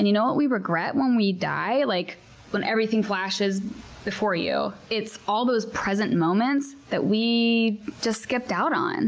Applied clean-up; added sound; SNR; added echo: none; none; none; none.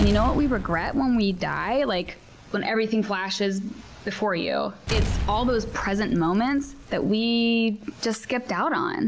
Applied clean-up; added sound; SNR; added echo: none; Explosion; 8 dB; none.